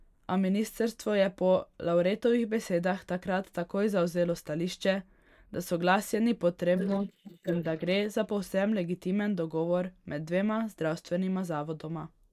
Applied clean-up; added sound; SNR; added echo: neural mask model Resemble Enhance denoiser.